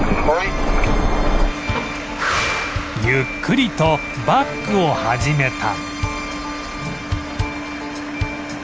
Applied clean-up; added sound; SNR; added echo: none; none; none; none.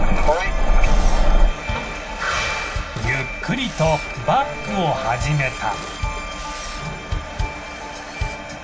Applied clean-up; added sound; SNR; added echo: none; Camera; 20 dB; reverberation time 0.2 s.